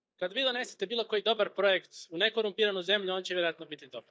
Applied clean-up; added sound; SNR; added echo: neural mask model DeepFilterNet 3.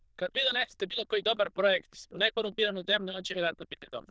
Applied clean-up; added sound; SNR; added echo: neural diffusion model UNIVERSE++.